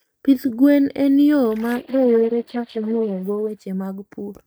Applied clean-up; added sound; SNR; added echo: neural mask model DeepFilterNet 3.